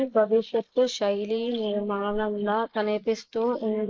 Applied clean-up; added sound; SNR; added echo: neural mask model Resemble Enhance denoiser.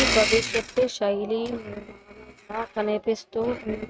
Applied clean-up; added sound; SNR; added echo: neural mask model RNNoise.